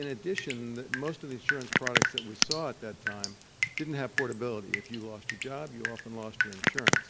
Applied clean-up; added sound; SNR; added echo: none; Drip; -5 dB; none.